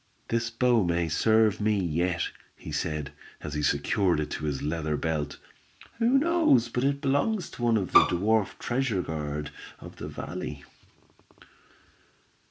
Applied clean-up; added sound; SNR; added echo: none; Bowed string instrument; -1 dB; none.